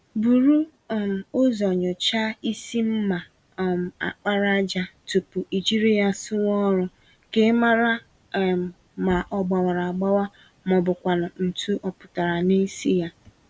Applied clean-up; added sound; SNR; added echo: none; none; none; none.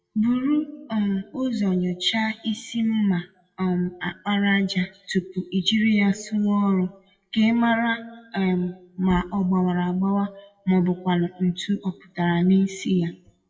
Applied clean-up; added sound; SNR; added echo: classical method WPE with log-MMSE.